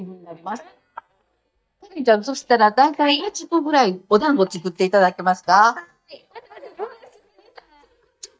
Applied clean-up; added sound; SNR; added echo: neural mask model DeepFilterNet 3.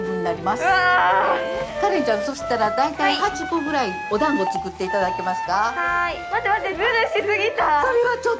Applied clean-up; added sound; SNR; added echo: none; Wind instrument, woodwind instrument; 8 dB; none.